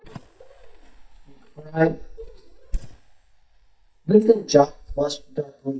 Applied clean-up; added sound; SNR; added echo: neural mask model DeepFilterNet 3.